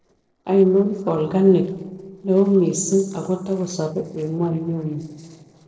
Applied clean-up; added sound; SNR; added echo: neural separator model SepFormer DNS4.